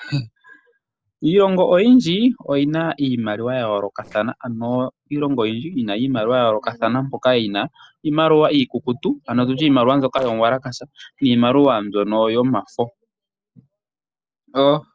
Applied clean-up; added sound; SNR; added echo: neural separator model SepFormer DNS4.